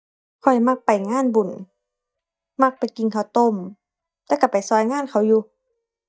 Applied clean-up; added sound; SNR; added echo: neural mask model DeepFilterNet 3.